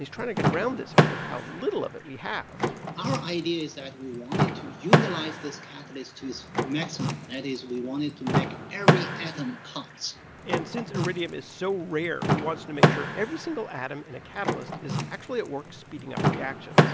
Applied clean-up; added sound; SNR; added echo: none; Door / Car; -5 dB; none.